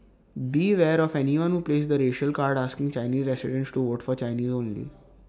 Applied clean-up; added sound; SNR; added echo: none; none; none; none.